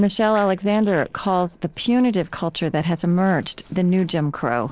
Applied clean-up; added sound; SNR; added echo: neural separator model SepFormer DNS4.